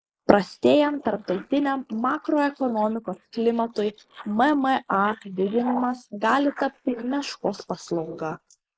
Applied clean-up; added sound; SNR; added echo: neural mask model Resemble Enhance denoiser.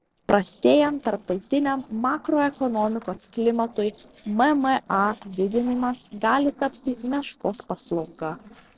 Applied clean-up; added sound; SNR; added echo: neural separator model SepFormer DNS4.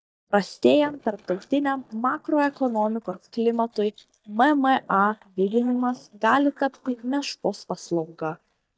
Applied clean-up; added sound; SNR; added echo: neural mask model DeepFilterNet 3.